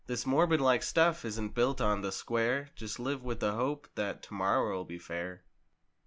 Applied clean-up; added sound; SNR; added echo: none; none; none; none.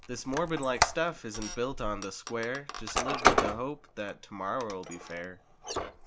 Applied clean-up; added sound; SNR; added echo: none; Squeak; -1 dB; none.